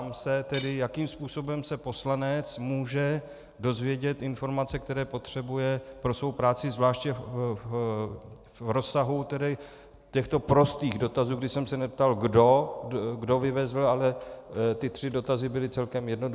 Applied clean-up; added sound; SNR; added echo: none; Cutlery, silverware / Dishes, pots, and pans; 14 dB; none.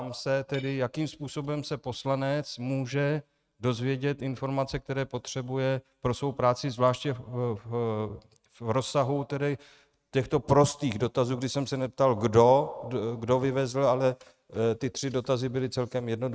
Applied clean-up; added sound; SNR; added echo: neural mask model RNNoise.